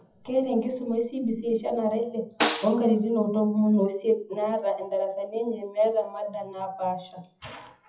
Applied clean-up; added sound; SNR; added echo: classical method WPE with log-MMSE.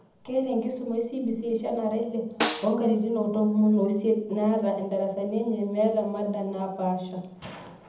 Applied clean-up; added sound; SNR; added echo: none; Snare drum; 7 dB; reverberation time 0.8 s.